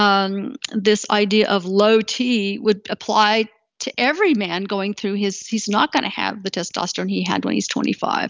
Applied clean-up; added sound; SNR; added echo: none; none; none; none.